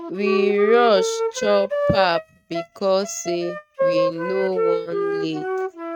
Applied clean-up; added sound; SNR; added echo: neural mask model RNNoise.